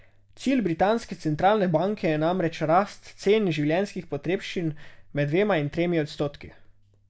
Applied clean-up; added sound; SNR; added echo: none; none; none; none.